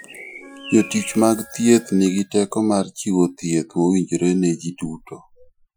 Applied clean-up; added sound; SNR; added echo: classical method Wiener filter.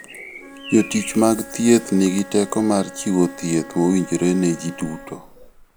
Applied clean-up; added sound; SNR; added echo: none; Bird vocalization, bird call, bird song + Wind instrument, woodwind instrument; 18 dB; none.